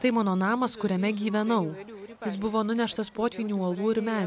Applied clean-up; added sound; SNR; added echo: none; none; none; none.